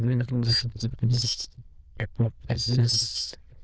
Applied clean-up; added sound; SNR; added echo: neural diffusion model UNIVERSE++.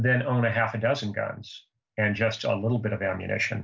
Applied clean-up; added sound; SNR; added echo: none; none; none; none.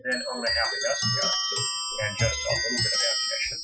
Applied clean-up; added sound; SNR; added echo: classical method Wiener filter.